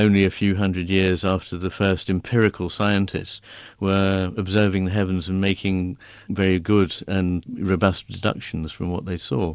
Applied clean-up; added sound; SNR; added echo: none; none; none; none.